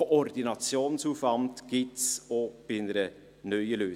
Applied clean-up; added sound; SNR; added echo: none; none; none; none.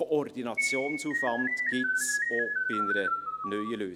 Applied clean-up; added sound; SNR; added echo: none; Keyboard (musical); -2 dB; none.